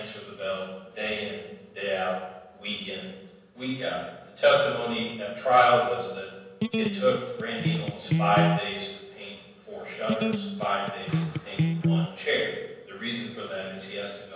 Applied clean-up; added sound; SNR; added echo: none; Electric guitar; -1 dB; reverberation time 1.1 s.